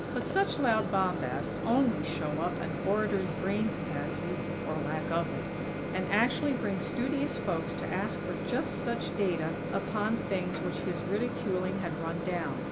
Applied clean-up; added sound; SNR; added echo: none; Microwave oven; 2 dB; none.